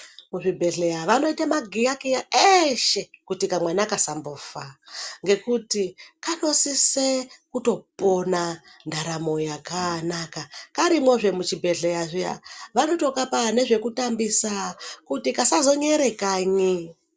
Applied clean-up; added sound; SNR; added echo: none; none; none; none.